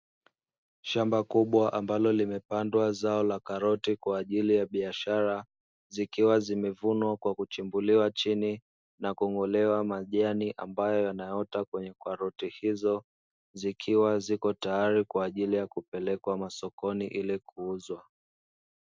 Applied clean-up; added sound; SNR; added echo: none; none; none; none.